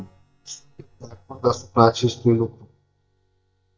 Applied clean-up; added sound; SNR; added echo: neural mask model DeepFilterNet 3.